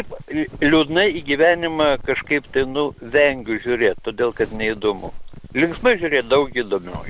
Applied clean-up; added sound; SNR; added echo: none; Walk, footsteps; 15 dB; none.